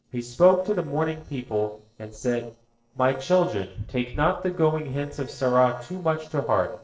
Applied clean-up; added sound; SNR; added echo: neural separator model SepFormer DNS4.